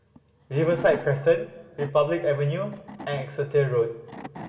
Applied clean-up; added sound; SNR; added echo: none; Wood / Tools; 18 dB; reverberation time 2.2 s.